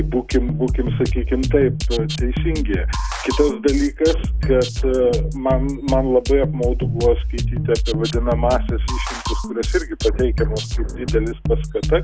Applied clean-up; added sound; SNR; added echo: none; Drum kit; 0 dB; none.